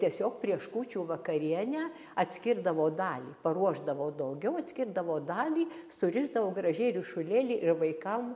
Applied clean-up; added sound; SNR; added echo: none; none; none; none.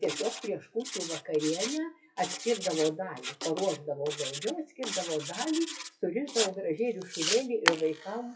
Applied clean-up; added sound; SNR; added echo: classical method WPE with log-MMSE.